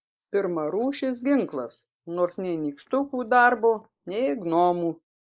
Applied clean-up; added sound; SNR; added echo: neural mask model Resemble Enhance denoiser.